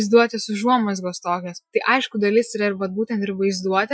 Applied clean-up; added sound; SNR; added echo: classical method Wiener filter.